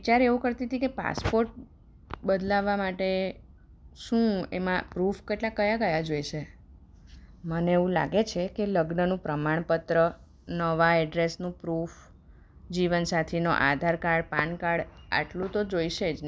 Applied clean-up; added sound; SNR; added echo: none; none; none; none.